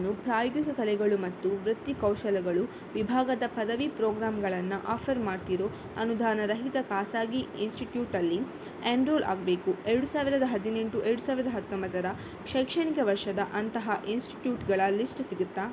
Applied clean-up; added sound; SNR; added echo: none; none; none; none.